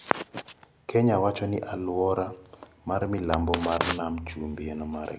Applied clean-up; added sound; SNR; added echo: none; none; none; none.